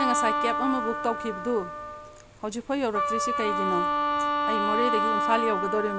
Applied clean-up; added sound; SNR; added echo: none; Wind instrument, woodwind instrument; -2 dB; none.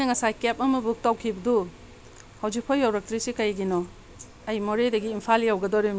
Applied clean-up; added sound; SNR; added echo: none; none; none; none.